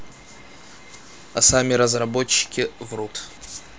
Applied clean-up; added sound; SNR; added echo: none; none; none; none.